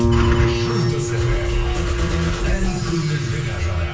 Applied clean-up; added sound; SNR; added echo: none; Guitar; 4 dB; reverberation time 0.3 s.